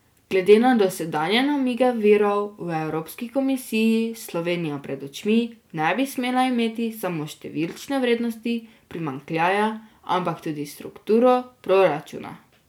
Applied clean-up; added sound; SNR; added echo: none; none; none; none.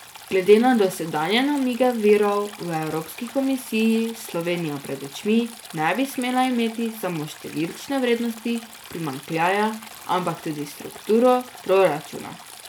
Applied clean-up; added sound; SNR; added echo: none; Stream; 19 dB; none.